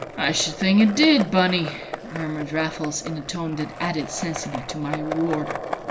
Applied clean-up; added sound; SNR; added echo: none; Skateboard; 9 dB; none.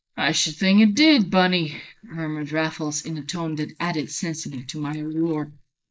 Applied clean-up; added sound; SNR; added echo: neural mask model Resemble Enhance denoiser.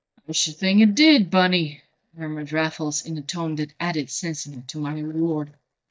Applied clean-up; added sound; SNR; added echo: neural mask model DeepFilterNet 3.